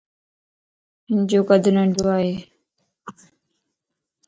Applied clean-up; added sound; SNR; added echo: neural mask model DeepFilterNet 3.